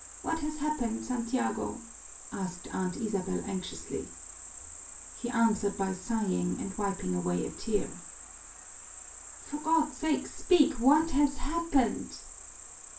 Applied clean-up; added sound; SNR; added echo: none; Cricket; 13 dB; reverberation time 0.3 s.